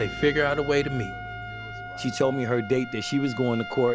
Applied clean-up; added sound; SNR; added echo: none; Trumpet; 12 dB; none.